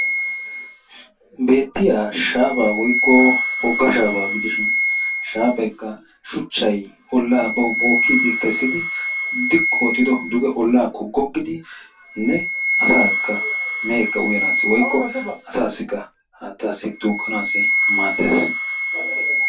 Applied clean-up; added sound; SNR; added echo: none; Wind instrument, woodwind instrument; 2 dB; reverberation time 0.1 s.